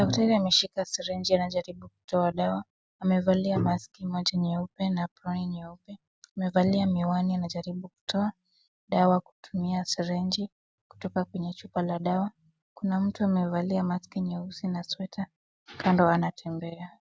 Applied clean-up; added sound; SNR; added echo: none; none; none; none.